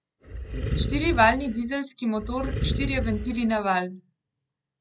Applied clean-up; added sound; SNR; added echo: none; Animal; 3 dB; none.